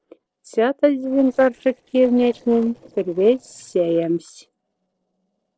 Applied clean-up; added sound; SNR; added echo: neural separator model SepFormer DNS4.